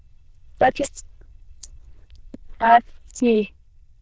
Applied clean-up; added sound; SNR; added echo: neural diffusion model UNIVERSE++.